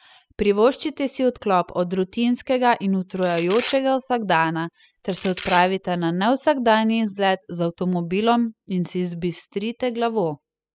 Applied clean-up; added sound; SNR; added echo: classical method spectral subtraction.